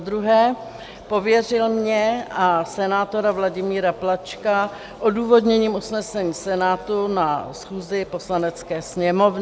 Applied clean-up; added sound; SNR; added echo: none; none; none; none.